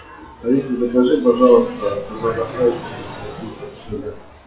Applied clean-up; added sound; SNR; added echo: classical method WPE with log-MMSE.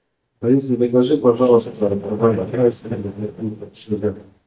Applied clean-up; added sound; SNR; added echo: neural mask model DeepFilterNet 3.